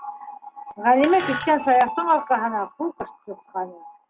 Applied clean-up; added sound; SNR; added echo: none; Fart; 9 dB; none.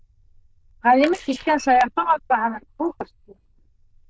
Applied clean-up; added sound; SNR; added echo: neural diffusion model UNIVERSE++.